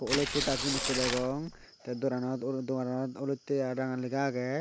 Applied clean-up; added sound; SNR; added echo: none; Tearing; 2 dB; none.